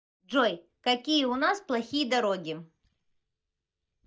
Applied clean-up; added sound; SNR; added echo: neural mask model DeepFilterNet 3.